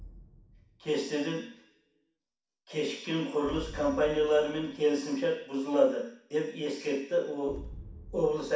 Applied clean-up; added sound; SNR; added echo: none; Explosion; 19 dB; reverberation time 0.6 s.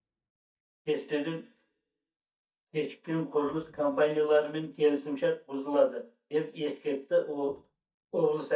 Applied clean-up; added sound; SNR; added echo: neural mask model DeepFilterNet 3.